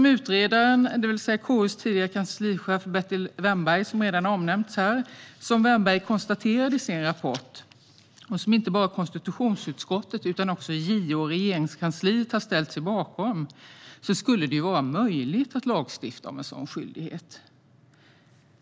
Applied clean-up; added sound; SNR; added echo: none; none; none; none.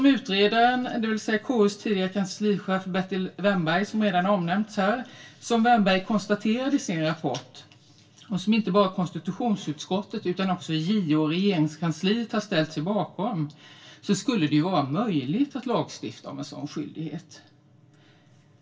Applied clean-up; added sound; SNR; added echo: none; none; none; reverberation time 0.2 s.